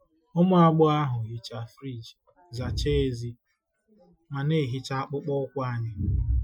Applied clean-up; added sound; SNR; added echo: classical method Wiener filter.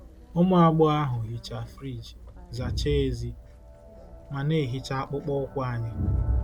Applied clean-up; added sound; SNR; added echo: none; Crowd; 7 dB; none.